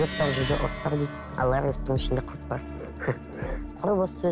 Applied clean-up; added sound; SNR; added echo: none; Plucked string instrument; 10 dB; none.